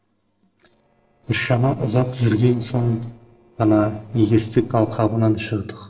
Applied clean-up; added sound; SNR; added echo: neural separator model SepFormer DNS4.